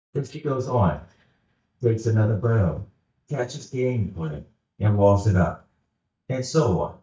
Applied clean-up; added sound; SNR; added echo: neural mask model DeepFilterNet 3.